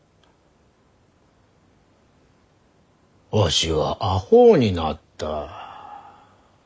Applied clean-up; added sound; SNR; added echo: none; none; none; none.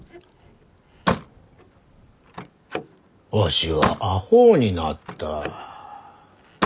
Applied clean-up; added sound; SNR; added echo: none; Slam; 8 dB; none.